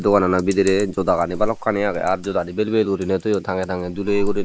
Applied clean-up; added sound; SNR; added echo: neural mask model Resemble Enhance denoiser.